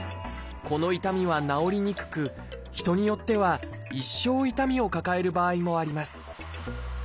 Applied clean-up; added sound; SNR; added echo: none; Marimba, xylophone; 18 dB; none.